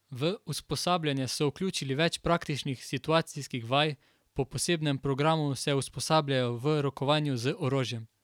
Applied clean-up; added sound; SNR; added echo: none; none; none; none.